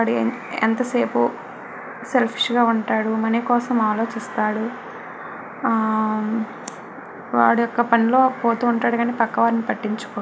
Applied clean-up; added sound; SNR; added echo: none; none; none; none.